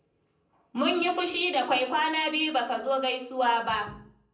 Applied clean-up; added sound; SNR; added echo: none; none; none; reverberation time 0.6 s.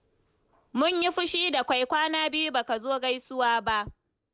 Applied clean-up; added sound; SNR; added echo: none; none; none; none.